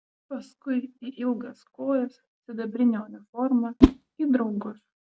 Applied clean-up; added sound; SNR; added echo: none; Whoosh, swoosh, swish; -2 dB; none.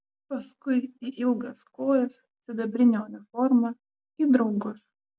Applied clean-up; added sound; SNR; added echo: none; none; none; none.